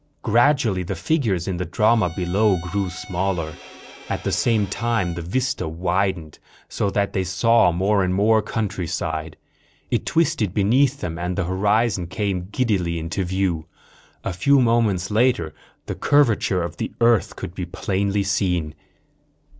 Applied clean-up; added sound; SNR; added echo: none; Bowed string instrument; 20 dB; none.